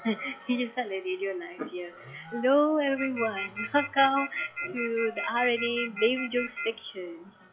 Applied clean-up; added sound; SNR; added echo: classical method log-MMSE.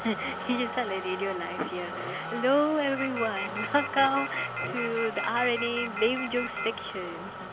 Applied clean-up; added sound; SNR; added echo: none; Motor vehicle (road) + Telephone; 5 dB; none.